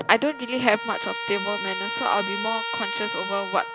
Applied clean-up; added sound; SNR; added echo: none; Trumpet; 4 dB; none.